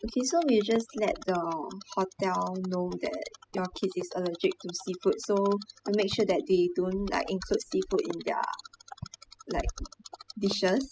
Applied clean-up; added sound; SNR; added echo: classical method spectral subtraction.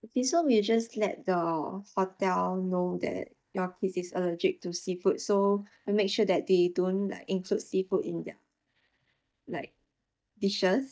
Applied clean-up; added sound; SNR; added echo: neural mask model DeepFilterNet 3.